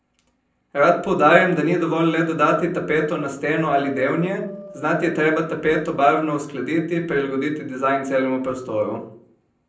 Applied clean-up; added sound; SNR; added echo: neural separator model SepFormer DNS4.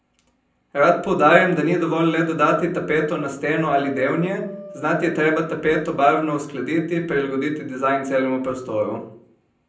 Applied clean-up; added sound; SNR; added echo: none; Wind instrument, woodwind instrument; 20 dB; reverberation time 0.6 s.